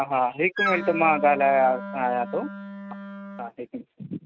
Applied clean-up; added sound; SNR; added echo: neural mask model RNNoise.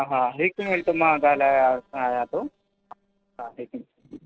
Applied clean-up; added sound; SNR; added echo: neural separator model SepFormer DNS4.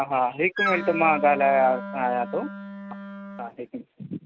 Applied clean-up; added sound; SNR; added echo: none; Wind instrument, woodwind instrument; 8 dB; none.